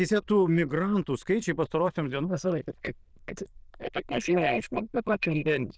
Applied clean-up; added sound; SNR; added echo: neural diffusion model UNIVERSE++.